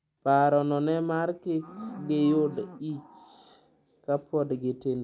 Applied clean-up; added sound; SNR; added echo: none; Livestock, farm animals, working animals; 19 dB; none.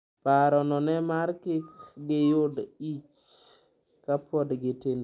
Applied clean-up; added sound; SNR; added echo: none; none; none; none.